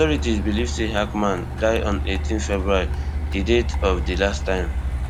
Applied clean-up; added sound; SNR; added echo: none; Truck; 1 dB; none.